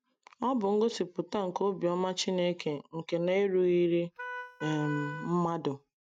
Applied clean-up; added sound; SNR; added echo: neural mask model RNNoise.